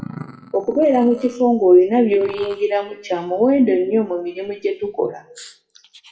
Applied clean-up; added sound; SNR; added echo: classical method WPE with log-MMSE.